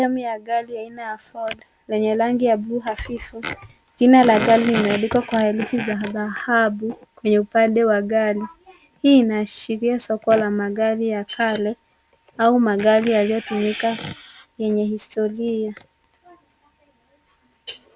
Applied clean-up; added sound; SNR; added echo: none; none; none; none.